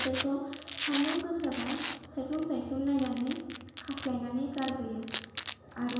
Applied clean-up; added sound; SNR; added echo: none; Domestic sounds, home sounds; 1 dB; reverberation time 1.1 s.